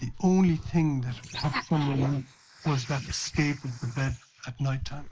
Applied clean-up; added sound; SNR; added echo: neural mask model Resemble Enhance denoiser.